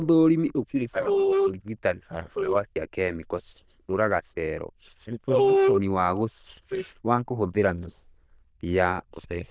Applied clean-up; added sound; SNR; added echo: neural diffusion model UNIVERSE++.